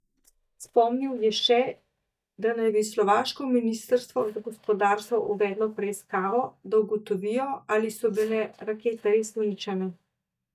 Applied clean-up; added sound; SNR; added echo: neural mask model DeepFilterNet 3.